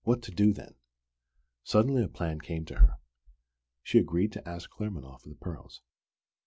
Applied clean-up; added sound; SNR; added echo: none; none; none; none.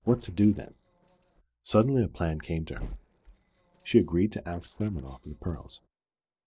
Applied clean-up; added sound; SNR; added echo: neural separator model SepFormer DNS4.